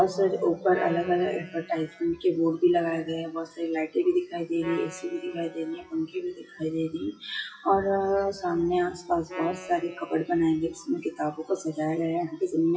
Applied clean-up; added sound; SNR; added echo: classical method WPE with log-MMSE.